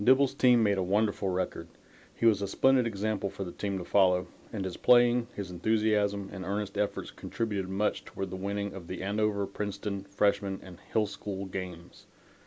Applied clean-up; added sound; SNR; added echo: none; none; none; none.